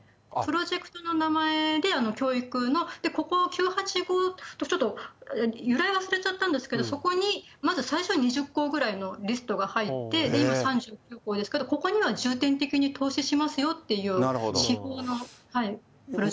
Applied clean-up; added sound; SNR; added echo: none; none; none; none.